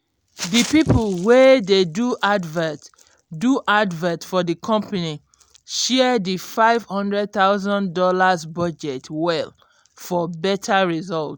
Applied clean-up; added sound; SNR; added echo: none; none; none; none.